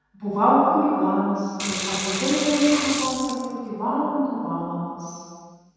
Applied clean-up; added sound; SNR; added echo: none; Sink (filling or washing) / Water; 5 dB; reverberation time 2.1 s.